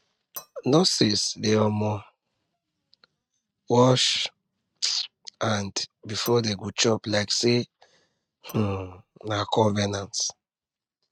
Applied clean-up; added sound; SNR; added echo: neural mask model RNNoise.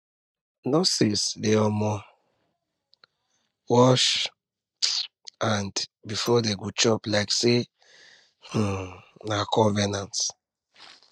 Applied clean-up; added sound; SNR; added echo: neural mask model DeepFilterNet 3.